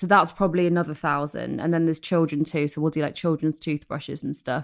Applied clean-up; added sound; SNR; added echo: none; none; none; none.